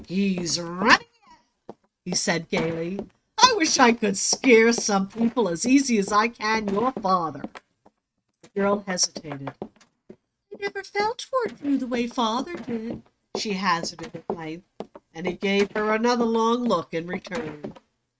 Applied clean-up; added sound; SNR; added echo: neural mask model RNNoise.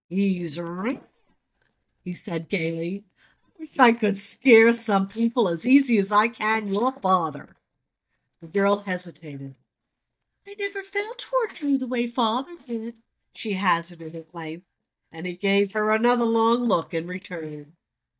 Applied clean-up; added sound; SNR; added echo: neural mask model DeepFilterNet 3.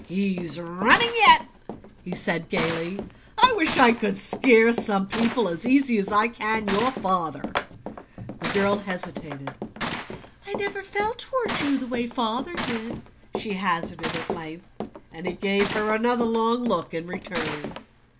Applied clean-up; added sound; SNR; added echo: none; Gunshot, gunfire + Run; 9 dB; none.